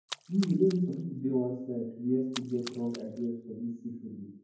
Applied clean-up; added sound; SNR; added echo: none; Splash, splatter; 15 dB; reverberation time 0.9 s.